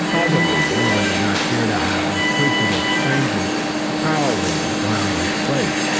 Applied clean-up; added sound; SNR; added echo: none; Alarm; -5 dB; none.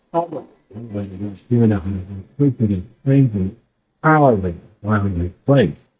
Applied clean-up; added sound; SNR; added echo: neural mask model DeepFilterNet 3.